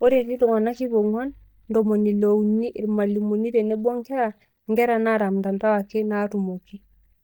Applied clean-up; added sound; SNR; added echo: neural mask model DeepFilterNet 3.